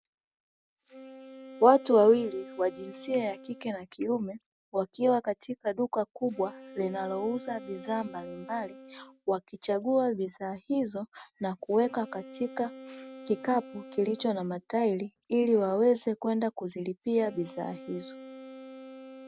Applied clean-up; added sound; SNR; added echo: none; Wind instrument, woodwind instrument; 19 dB; none.